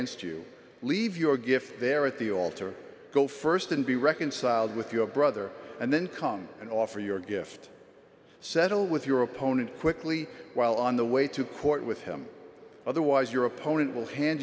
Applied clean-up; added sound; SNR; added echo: none; none; none; none.